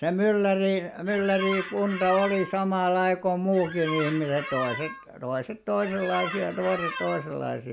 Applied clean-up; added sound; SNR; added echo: none; Squeak; 9 dB; none.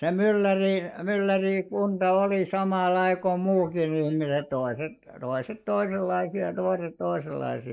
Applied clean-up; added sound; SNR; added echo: neural mask model Resemble Enhance denoiser.